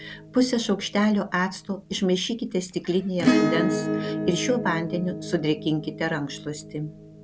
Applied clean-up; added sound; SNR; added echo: none; Acoustic guitar / Strum; 4 dB; none.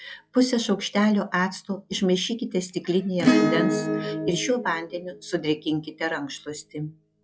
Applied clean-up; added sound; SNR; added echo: classical method log-MMSE.